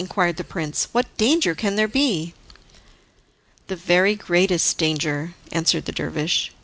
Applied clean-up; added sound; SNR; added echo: none; none; none; none.